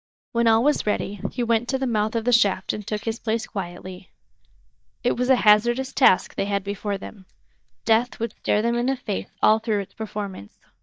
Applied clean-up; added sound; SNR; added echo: neural mask model DeepFilterNet 3.